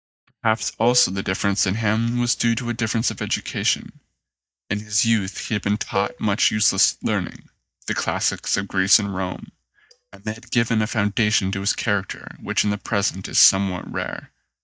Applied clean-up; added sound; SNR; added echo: neural mask model DeepFilterNet 3.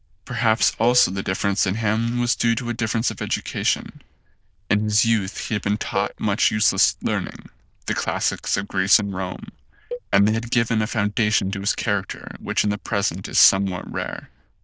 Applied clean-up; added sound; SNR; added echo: neural diffusion model UNIVERSE++.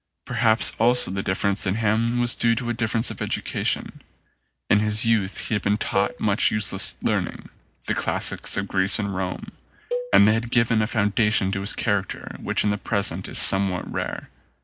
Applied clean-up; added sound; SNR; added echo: none; Cowbell; 12 dB; none.